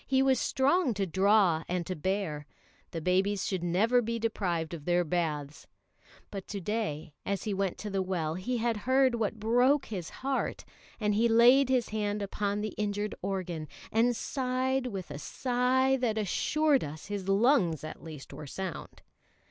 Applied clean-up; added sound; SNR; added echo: none; none; none; none.